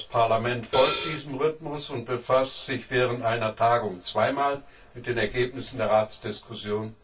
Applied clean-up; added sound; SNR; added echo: none; Hi-hat; 2 dB; reverberation time 0.2 s.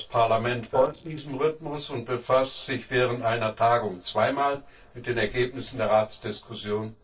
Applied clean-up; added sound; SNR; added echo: neural separator model SepFormer DNS4.